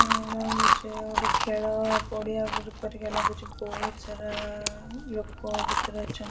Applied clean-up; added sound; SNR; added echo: none; Chewing, mastication; -3 dB; reverberation time 0.4 s.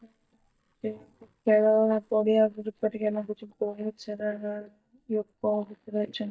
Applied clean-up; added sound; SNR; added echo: neural mask model DeepFilterNet 3.